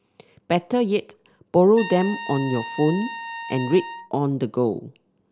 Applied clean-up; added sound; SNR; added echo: none; Trumpet; 14 dB; none.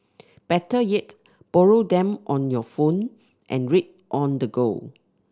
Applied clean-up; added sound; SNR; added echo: none; none; none; none.